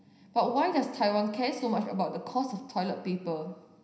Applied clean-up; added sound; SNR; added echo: none; none; none; reverberation time 0.9 s.